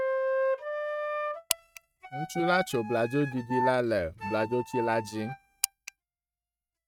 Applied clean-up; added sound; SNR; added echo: neural mask model RNNoise.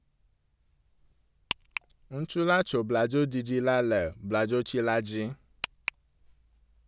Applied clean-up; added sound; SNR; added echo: none; none; none; none.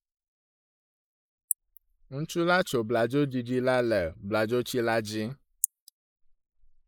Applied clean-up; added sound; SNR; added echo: neural mask model Resemble Enhance denoiser.